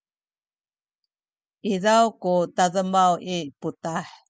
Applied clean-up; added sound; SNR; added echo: none; none; none; none.